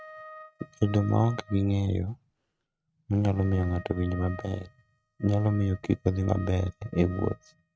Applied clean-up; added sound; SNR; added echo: neural mask model RNNoise.